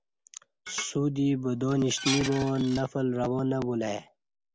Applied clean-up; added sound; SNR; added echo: none; Dishes, pots, and pans; 10 dB; none.